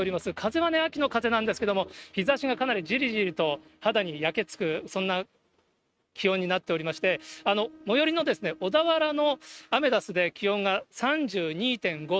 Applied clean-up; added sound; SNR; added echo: neural mask model RNNoise.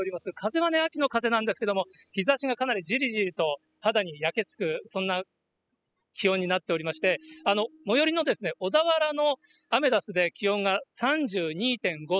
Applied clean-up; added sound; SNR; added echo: classical method spectral subtraction.